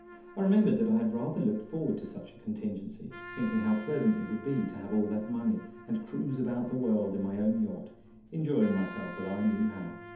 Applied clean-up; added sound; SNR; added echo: none; Trumpet; 18 dB; reverberation time 0.6 s.